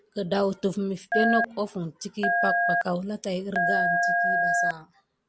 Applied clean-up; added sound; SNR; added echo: none; Telephone; -4 dB; none.